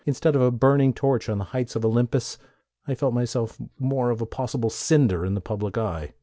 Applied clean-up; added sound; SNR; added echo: none; none; none; none.